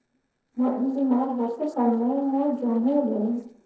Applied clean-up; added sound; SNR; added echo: neural separator model SepFormer DNS4.